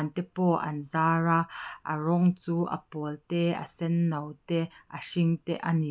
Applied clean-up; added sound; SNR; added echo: none; none; none; none.